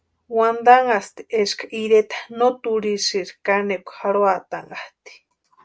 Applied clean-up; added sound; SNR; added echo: none; none; none; none.